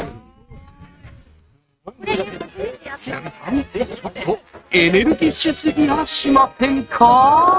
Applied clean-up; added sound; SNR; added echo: neural mask model RNNoise.